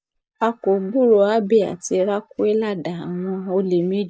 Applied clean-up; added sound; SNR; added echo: neural mask model DeepFilterNet 3.